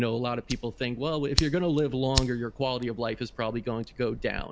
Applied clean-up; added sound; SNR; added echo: none; Fire; 7 dB; none.